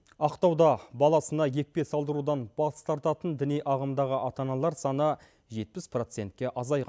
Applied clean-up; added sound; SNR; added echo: none; none; none; none.